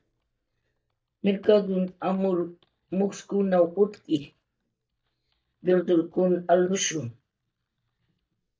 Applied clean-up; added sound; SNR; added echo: neural mask model DeepFilterNet 3.